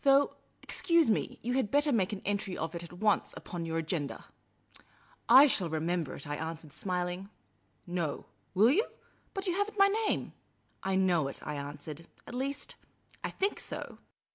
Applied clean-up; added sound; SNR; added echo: none; none; none; none.